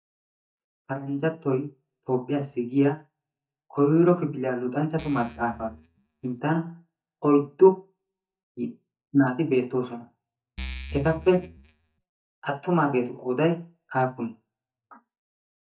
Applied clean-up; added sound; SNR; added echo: neural mask model DeepFilterNet 3.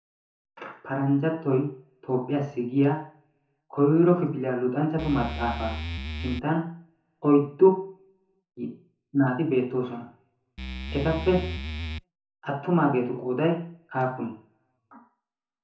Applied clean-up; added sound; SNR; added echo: none; Musical instrument; 6 dB; reverberation time 0.6 s.